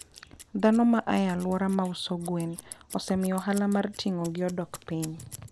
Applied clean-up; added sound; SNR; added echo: none; Scissors; 13 dB; none.